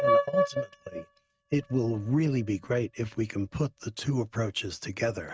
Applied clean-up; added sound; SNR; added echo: neural mask model RNNoise.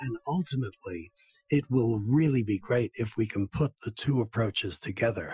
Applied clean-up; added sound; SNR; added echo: classical method Wiener filter.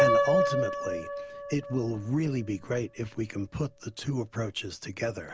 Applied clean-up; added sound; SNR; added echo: none; Piano; -1 dB; none.